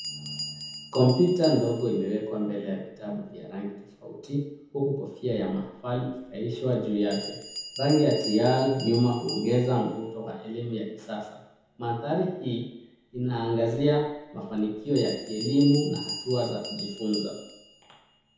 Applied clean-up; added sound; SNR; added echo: none; Bell; 15 dB; reverberation time 1.0 s.